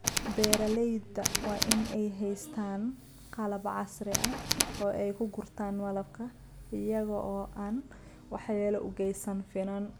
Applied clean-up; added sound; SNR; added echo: none; Tools; -2 dB; none.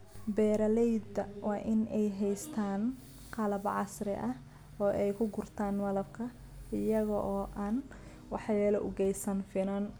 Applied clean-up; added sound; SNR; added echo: none; none; none; none.